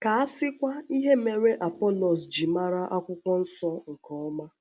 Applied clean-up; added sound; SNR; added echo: none; none; none; none.